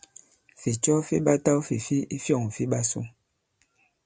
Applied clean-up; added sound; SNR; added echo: none; none; none; none.